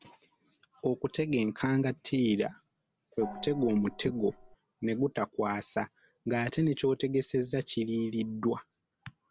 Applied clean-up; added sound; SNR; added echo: none; Gong; 14 dB; none.